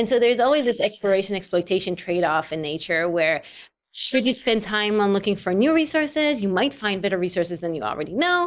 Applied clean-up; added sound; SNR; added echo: neural mask model Resemble Enhance denoiser.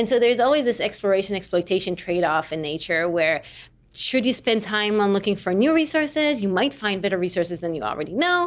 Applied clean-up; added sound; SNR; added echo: none; none; none; none.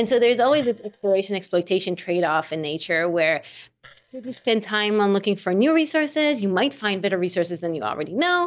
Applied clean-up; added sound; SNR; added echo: neural mask model DeepFilterNet 3.